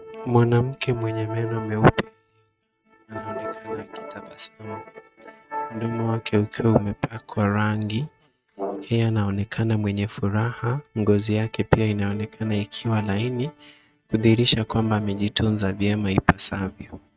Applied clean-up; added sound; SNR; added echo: neural mask model RNNoise.